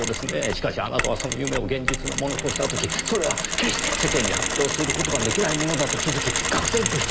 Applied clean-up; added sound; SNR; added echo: none; Mechanisms; 0 dB; none.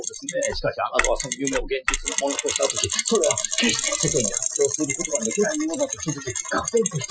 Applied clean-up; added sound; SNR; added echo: classical method Wiener filter.